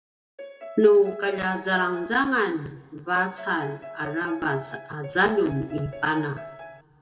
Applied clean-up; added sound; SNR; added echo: none; Piano; 16 dB; reverberation time 1.2 s.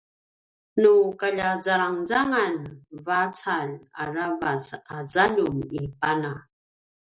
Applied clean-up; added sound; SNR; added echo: none; none; none; none.